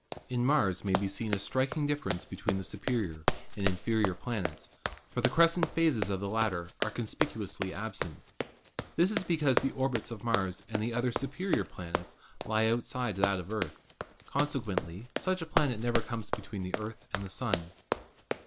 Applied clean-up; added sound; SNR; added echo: none; Run; 4 dB; none.